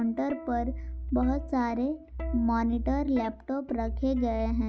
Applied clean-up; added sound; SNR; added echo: none; Plucked string instrument; 18 dB; none.